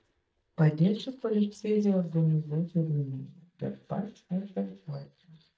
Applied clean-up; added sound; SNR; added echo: neural mask model DeepFilterNet 3.